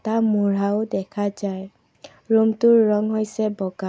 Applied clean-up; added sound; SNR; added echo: none; none; none; none.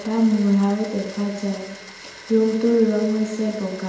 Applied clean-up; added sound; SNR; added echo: none; Domestic sounds, home sounds; 19 dB; reverberation time 0.9 s.